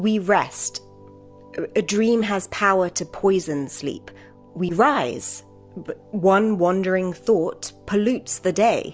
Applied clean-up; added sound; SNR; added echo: none; none; none; none.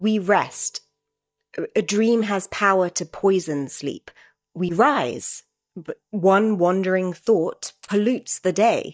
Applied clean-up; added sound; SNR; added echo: neural mask model DeepFilterNet 3.